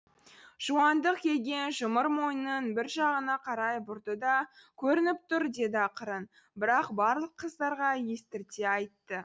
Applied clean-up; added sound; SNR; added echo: none; none; none; none.